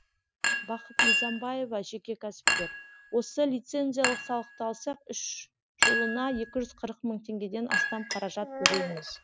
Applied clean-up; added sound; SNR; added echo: none; Chink, clink; -1 dB; none.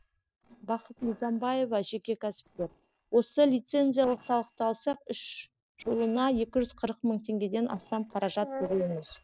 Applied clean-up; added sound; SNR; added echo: neural separator model SepFormer DNS4.